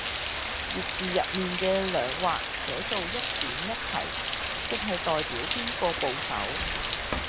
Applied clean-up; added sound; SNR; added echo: none; Rain; -1 dB; none.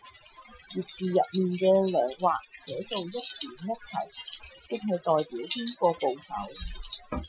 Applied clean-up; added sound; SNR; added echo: classical method Wiener filter.